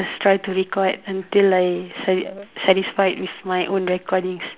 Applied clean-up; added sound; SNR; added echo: none; none; none; none.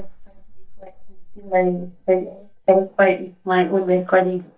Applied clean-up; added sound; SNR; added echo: neural mask model DeepFilterNet 3.